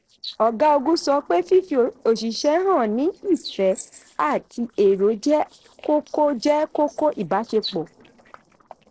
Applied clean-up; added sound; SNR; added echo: neural separator model SepFormer DNS4.